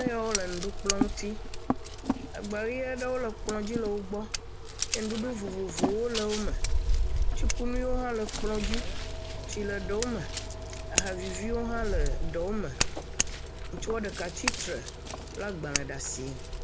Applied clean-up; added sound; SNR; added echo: none; Scissors; -3 dB; none.